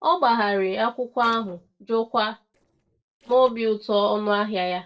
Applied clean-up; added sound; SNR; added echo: neural separator model SepFormer DNS4.